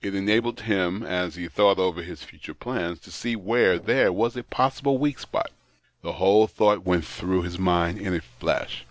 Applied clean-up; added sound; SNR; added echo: neural separator model SepFormer DNS4.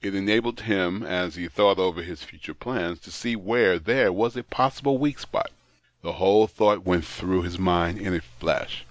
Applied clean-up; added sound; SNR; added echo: none; none; none; none.